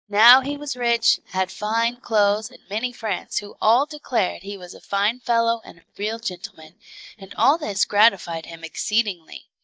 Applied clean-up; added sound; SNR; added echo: neural mask model DeepFilterNet 3.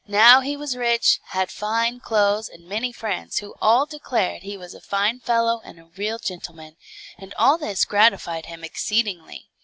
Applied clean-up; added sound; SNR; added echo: none; none; none; none.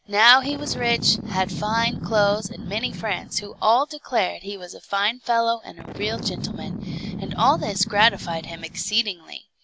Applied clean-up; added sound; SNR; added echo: none; Boom; 10 dB; none.